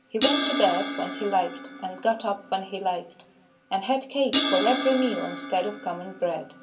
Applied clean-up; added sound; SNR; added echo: none; Crash cymbal; 1 dB; reverberation time 0.2 s.